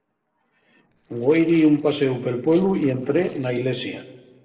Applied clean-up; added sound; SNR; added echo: neural separator model SepFormer DNS4.